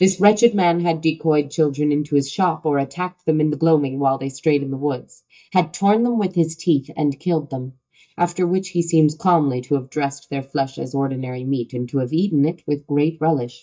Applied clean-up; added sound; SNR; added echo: neural mask model DeepFilterNet 3.